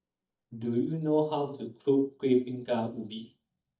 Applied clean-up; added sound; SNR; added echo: neural mask model DeepFilterNet 3.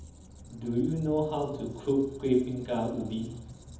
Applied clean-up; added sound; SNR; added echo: none; Squeak; 15 dB; reverberation time 1.3 s.